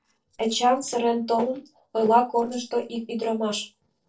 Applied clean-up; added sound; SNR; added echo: neural separator model SepFormer DNS4.